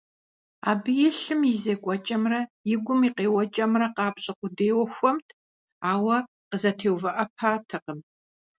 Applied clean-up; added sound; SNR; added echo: none; none; none; none.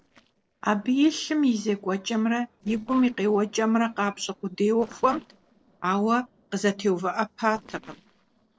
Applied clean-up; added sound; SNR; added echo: neural separator model SepFormer DNS4.